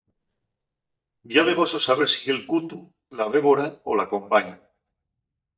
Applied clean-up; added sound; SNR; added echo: neural mask model DeepFilterNet 3.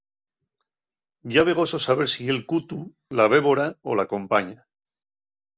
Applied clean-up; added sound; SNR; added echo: none; none; none; none.